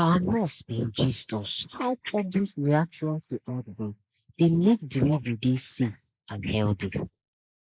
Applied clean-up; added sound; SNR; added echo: neural mask model Resemble Enhance denoiser.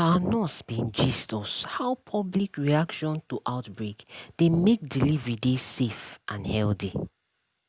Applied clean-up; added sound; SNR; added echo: none; none; none; none.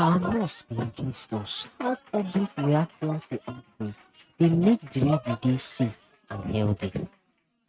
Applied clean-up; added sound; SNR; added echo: neural mask model RNNoise.